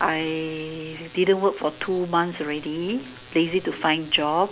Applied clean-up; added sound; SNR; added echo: none; none; none; none.